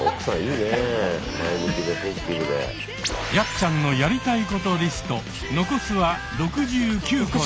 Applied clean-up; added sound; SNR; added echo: none; none; none; none.